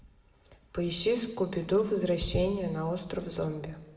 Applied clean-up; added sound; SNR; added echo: none; none; none; reverberation time 1.3 s.